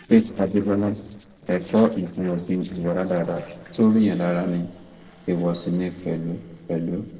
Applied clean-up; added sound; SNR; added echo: neural separator model SepFormer DNS4.